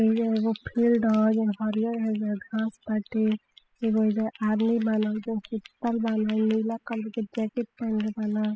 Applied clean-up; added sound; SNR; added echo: classical method spectral subtraction.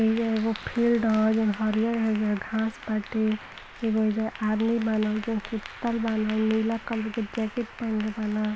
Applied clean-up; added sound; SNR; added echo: none; Applause / Clapping; 17 dB; none.